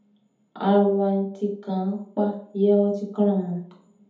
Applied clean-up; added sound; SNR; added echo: none; none; none; reverberation time 0.6 s.